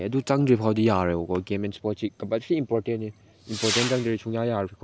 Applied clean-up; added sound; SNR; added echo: none; Whoosh, swoosh, swish / Fireworks; 12 dB; none.